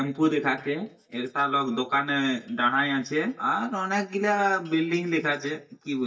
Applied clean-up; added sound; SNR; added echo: neural mask model DeepFilterNet 3.